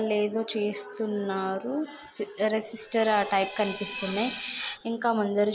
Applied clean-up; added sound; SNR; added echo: none; Screech; 12 dB; none.